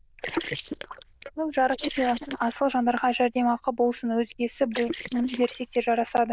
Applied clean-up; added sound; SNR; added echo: neural diffusion model UNIVERSE++.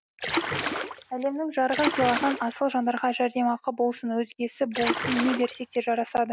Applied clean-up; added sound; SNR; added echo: none; Splash, splatter; 4 dB; none.